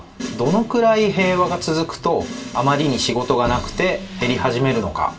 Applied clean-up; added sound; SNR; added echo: none; Motorcycle; 18 dB; reverberation time 0.2 s.